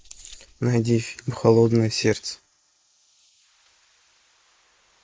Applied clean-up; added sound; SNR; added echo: neural mask model Resemble Enhance denoiser.